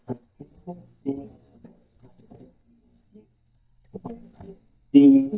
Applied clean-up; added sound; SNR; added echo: neural mask model DeepFilterNet 3.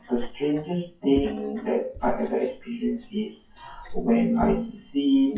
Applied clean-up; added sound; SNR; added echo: classical method WPE with log-MMSE.